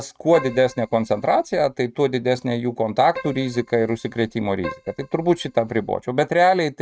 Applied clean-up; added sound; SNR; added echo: neural mask model RNNoise.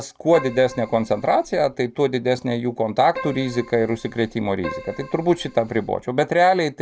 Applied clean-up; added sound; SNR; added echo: none; Keyboard (musical); 15 dB; none.